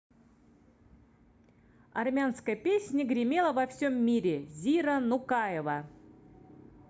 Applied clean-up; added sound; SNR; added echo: none; none; none; none.